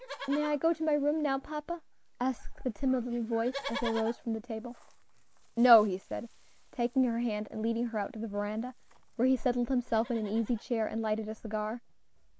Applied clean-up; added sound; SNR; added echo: none; Livestock, farm animals, working animals; 17 dB; none.